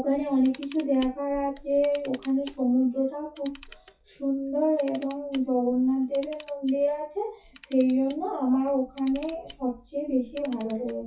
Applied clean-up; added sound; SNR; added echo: classical method WPE with log-MMSE.